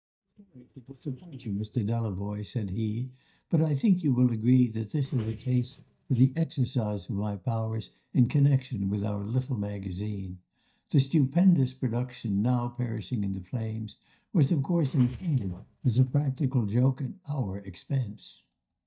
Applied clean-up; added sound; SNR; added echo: neural mask model DeepFilterNet 3.